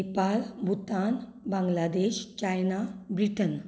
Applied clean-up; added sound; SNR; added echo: none; none; none; none.